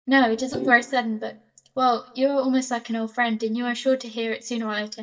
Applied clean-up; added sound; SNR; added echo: neural mask model DeepFilterNet 3.